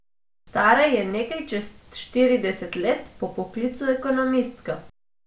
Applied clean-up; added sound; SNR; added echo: none; none; none; none.